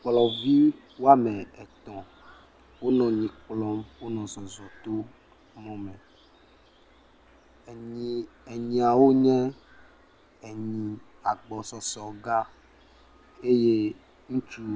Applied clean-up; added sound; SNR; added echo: none; none; none; none.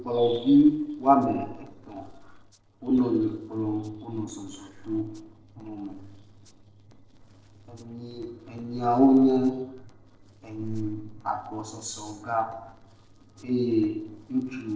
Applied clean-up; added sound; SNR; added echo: neural separator model SepFormer DNS4.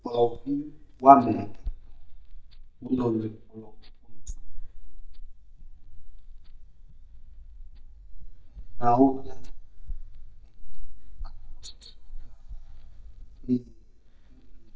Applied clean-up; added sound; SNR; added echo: neural mask model DeepFilterNet 3.